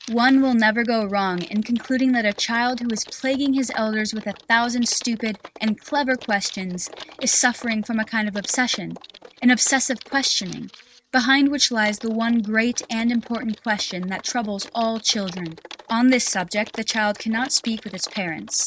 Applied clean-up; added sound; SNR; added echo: neural mask model RNNoise.